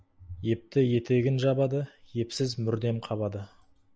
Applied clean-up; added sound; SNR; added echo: none; none; none; none.